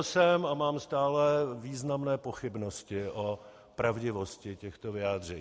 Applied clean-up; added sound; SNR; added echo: none; none; none; none.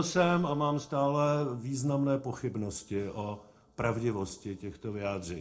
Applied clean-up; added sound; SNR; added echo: neural separator model SepFormer DNS4.